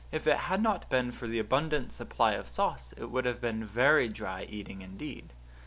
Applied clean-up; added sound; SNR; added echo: none; none; none; none.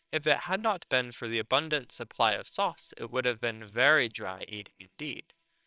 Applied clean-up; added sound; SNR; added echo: neural separator model SepFormer WHAMR!.